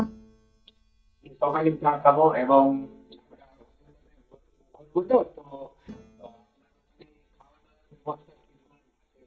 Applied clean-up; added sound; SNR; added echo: neural mask model DeepFilterNet 3.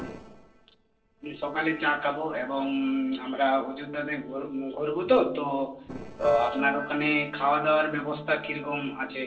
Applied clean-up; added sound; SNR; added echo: neural separator model SepFormer DNS4.